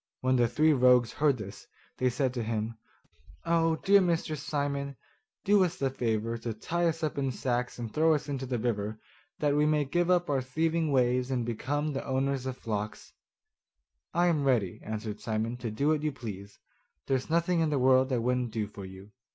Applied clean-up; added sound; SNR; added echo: none; none; none; none.